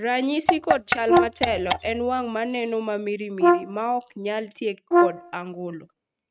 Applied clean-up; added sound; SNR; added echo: neural mask model RNNoise.